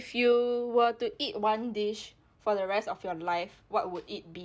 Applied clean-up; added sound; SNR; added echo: none; none; none; none.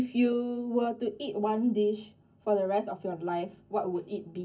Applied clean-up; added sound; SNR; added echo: none; none; none; reverberation time 0.3 s.